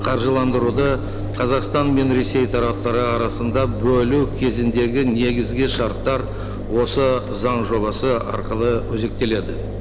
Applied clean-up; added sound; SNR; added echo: none; Engine; 6 dB; none.